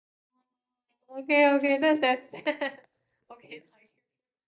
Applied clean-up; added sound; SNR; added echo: neural mask model DeepFilterNet 3.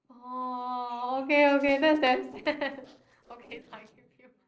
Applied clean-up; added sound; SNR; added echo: neural separator model SepFormer DNS4.